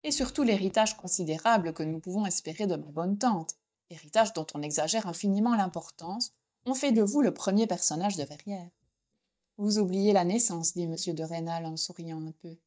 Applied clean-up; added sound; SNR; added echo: neural mask model DeepFilterNet 3.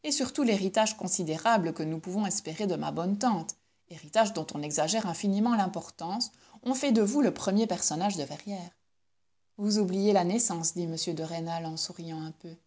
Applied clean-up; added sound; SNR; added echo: none; none; none; none.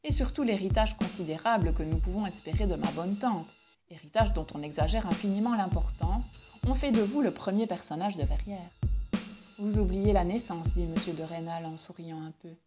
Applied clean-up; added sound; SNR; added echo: none; Drum kit; 1 dB; none.